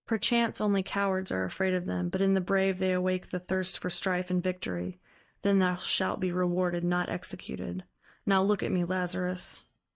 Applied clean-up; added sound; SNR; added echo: neural mask model DeepFilterNet 3.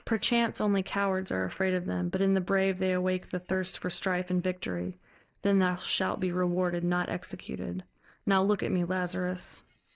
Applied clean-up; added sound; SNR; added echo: neural separator model SepFormer DNS4.